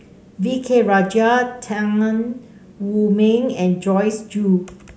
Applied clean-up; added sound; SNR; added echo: none; none; none; none.